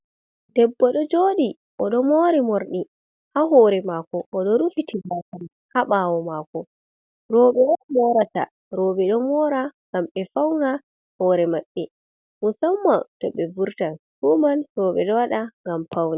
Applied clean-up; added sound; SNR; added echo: none; none; none; none.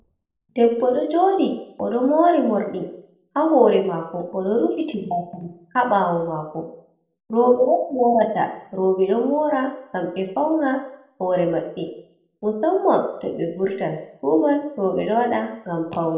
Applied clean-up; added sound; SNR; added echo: none; none; none; reverberation time 0.6 s.